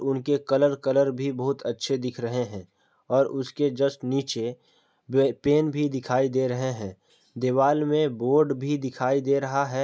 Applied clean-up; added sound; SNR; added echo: none; none; none; none.